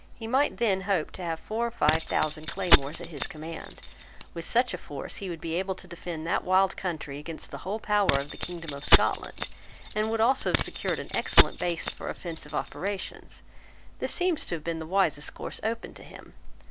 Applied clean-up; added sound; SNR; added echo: none; Keys jangling; -1 dB; none.